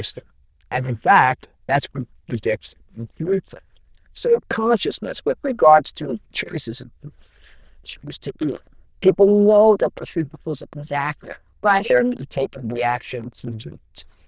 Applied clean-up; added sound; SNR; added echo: neural diffusion model UNIVERSE++.